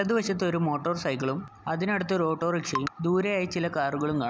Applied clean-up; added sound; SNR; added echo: none; none; none; none.